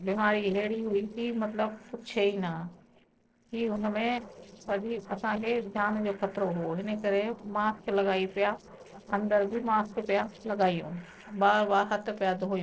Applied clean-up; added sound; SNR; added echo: neural separator model SepFormer DNS4.